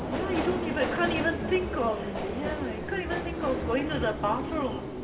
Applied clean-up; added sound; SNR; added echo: none; Subway, metro, underground; 2 dB; reverberation time 0.8 s.